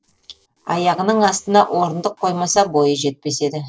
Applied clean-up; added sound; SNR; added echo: neural separator model SepFormer DNS4.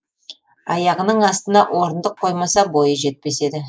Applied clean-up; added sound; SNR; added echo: neural mask model Resemble Enhance denoiser.